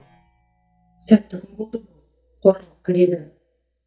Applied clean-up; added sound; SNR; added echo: neural mask model DeepFilterNet 3.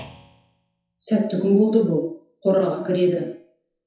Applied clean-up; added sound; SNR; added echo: classical method WPE with log-MMSE.